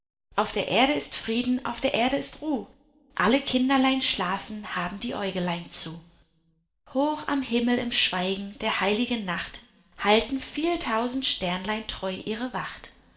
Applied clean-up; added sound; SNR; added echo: none; none; none; reverberation time 1.8 s.